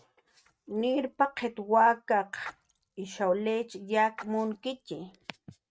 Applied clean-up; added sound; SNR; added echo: neural mask model RNNoise.